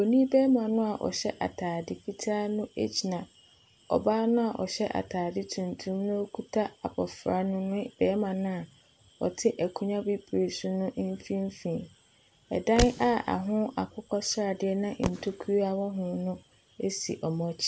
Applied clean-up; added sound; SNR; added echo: none; Fireworks; 8 dB; none.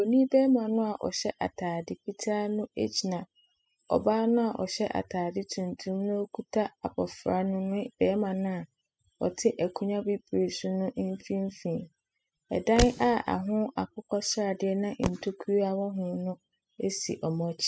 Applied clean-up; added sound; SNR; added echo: classical method spectral subtraction.